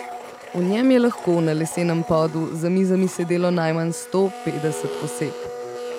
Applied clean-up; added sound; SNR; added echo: none; Domestic sounds, home sounds; 12 dB; none.